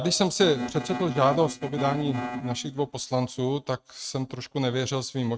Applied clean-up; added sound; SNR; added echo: neural mask model RNNoise.